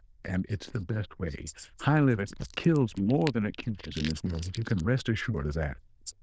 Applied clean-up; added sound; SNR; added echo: neural diffusion model UNIVERSE++.